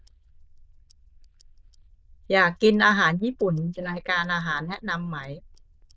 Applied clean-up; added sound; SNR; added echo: neural diffusion model UNIVERSE++.